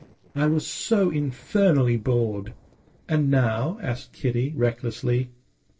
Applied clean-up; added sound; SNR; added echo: neural separator model SepFormer DNS4.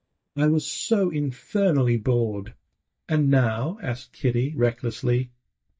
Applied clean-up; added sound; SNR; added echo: neural mask model DeepFilterNet 3.